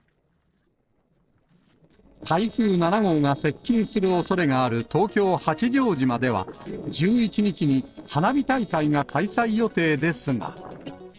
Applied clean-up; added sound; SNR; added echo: neural separator model SepFormer DNS4.